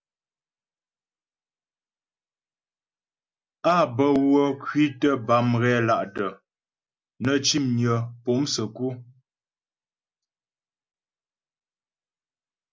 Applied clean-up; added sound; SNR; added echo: none; none; none; none.